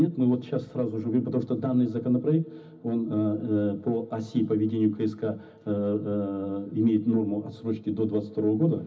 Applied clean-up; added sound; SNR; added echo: none; none; none; reverberation time 0.4 s.